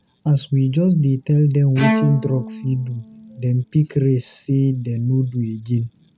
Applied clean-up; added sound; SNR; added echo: none; Bowed string instrument; 8 dB; none.